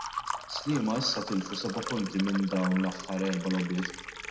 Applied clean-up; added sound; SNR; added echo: none; Liquid; 8 dB; reverberation time 0.7 s.